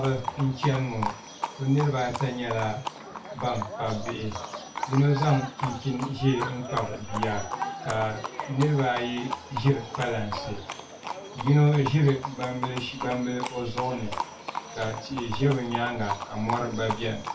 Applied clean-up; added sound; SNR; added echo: none; Livestock, farm animals, working animals; 8 dB; reverberation time 0.2 s.